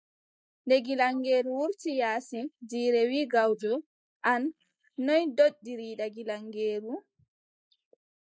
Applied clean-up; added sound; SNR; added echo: neural mask model Resemble Enhance denoiser.